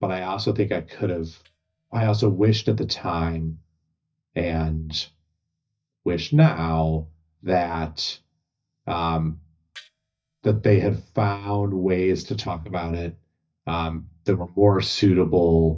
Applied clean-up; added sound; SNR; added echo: neural mask model DeepFilterNet 3.